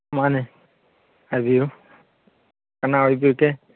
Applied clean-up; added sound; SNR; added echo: none; none; none; none.